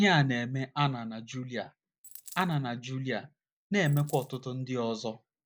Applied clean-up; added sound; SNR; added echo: none; Coin (dropping); 18 dB; none.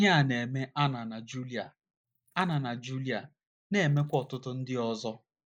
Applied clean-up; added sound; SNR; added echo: neural mask model Resemble Enhance denoiser.